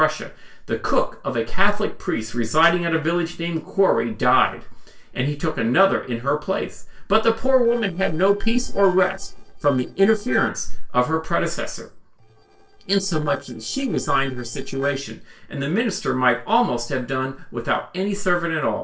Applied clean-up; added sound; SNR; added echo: neural separator model SepFormer DNS4.